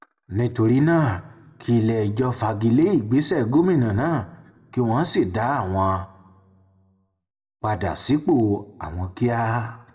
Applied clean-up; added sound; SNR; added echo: none; none; none; reverberation time 0.8 s.